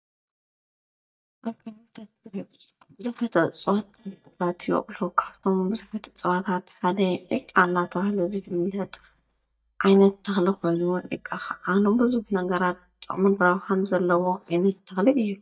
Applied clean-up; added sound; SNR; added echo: neural mask model DeepFilterNet 3.